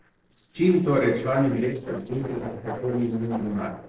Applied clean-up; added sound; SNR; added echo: neural separator model SepFormer DNS4.